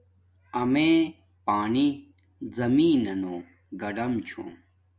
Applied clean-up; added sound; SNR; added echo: none; none; none; none.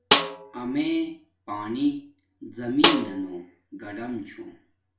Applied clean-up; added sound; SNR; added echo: none; Snare drum; -4 dB; reverberation time 0.3 s.